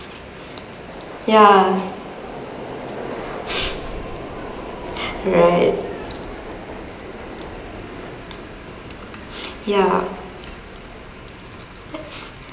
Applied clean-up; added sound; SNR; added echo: none; Subway, metro, underground; 11 dB; reverberation time 0.9 s.